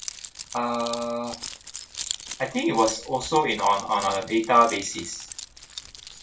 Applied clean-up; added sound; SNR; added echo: none; Keys jangling; 12 dB; reverberation time 0.2 s.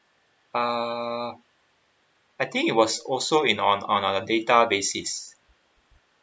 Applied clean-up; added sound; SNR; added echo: none; none; none; none.